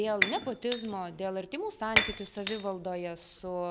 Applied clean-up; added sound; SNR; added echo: none; Shatter; -1 dB; none.